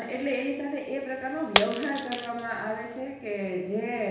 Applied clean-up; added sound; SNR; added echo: none; Shatter; 3 dB; reverberation time 1.1 s.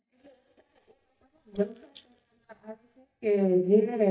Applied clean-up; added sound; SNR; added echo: neural mask model DeepFilterNet 3.